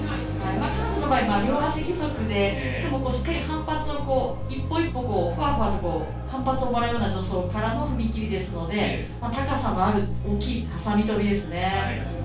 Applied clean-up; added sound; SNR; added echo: none; Bass guitar; 4 dB; reverberation time 0.3 s.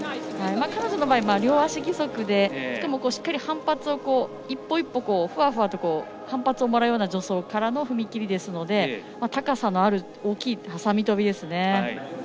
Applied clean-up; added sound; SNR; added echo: none; none; none; none.